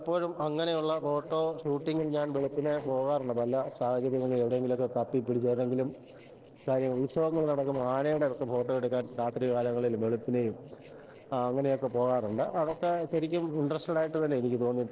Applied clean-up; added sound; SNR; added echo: neural separator model SepFormer DNS4.